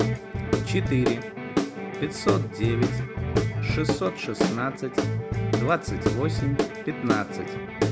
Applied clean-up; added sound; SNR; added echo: none; Guitar / Drum; -4 dB; none.